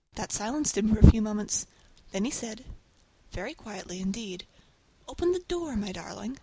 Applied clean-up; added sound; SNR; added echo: none; none; none; none.